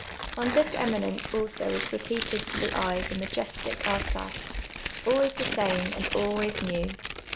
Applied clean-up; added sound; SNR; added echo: none; Tearing; 5 dB; none.